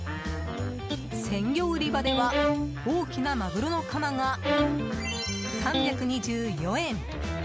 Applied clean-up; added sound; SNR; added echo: none; Electric guitar + Bowed string instrument; 2 dB; none.